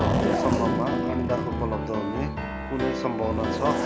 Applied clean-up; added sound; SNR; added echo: none; Zipper (clothing) + Piano; -3 dB; none.